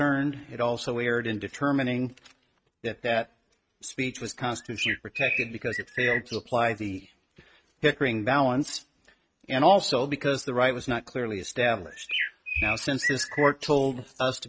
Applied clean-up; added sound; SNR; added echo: neural mask model RNNoise.